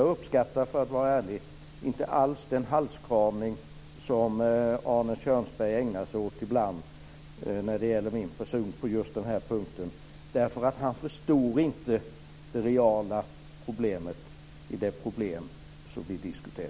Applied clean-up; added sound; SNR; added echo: none; none; none; none.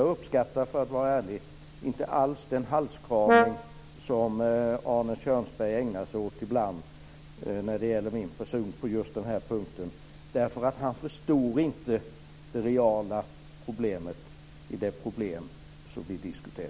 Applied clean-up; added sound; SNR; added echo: none; Brass instrument; -3 dB; none.